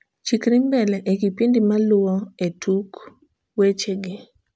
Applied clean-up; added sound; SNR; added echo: none; none; none; none.